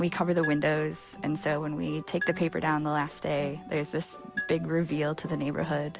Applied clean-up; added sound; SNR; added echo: none; Marimba, xylophone; 13 dB; none.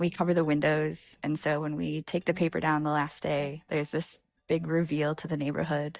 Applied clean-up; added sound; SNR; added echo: neural mask model DeepFilterNet 3.